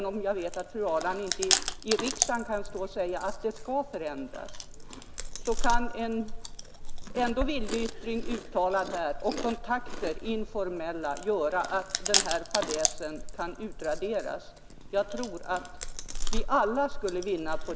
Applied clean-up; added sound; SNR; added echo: none; Chewing, mastication; 1 dB; none.